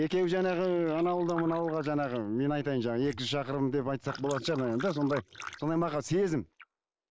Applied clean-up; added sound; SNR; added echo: neural mask model Resemble Enhance denoiser.